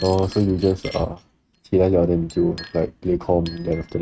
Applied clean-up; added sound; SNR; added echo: neural mask model RNNoise.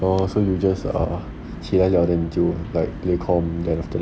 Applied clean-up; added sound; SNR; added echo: none; none; none; none.